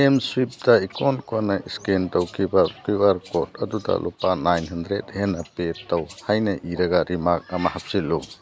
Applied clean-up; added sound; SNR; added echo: none; none; none; none.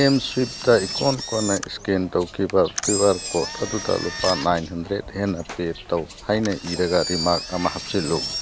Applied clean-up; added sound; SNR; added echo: none; Engine; 8 dB; none.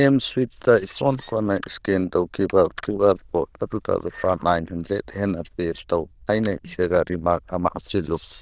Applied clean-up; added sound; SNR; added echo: neural diffusion model UNIVERSE++.